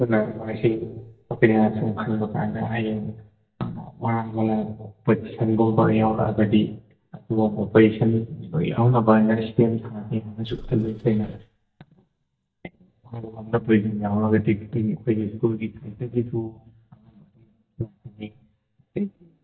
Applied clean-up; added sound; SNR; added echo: neural mask model DeepFilterNet 3.